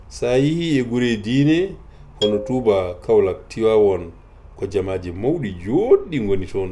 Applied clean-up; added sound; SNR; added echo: none; Marimba, xylophone; 13 dB; none.